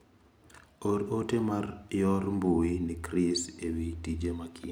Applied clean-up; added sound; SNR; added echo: none; none; none; none.